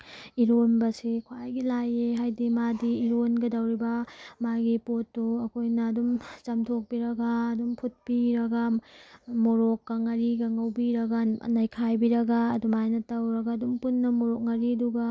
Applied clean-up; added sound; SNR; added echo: none; none; none; none.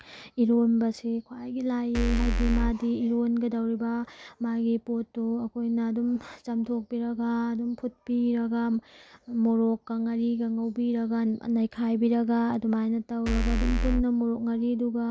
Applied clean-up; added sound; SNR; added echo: none; Bass drum / Keyboard (musical); -2 dB; none.